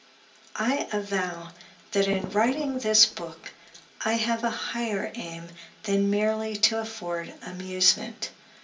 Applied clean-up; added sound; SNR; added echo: none; Fireworks; 13 dB; reverberation time 0.3 s.